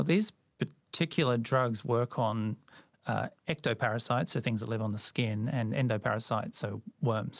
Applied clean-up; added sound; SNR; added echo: none; none; none; none.